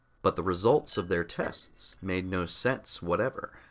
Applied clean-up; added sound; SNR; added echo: neural separator model SepFormer DNS4.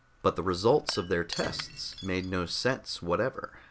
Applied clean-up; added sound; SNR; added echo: none; Shatter / Crushing + Piano; 14 dB; none.